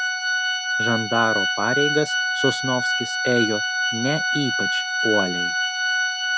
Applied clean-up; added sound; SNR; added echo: none; Organ; -3 dB; none.